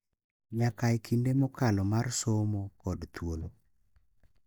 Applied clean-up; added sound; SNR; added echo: neural mask model DeepFilterNet 3.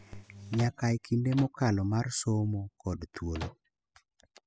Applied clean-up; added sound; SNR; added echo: classical method spectral subtraction.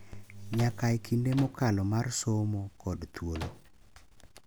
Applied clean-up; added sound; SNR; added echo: none; Microwave oven; 13 dB; none.